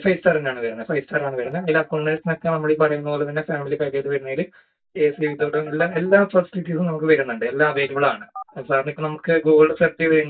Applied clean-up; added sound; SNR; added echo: neural mask model DeepFilterNet 3.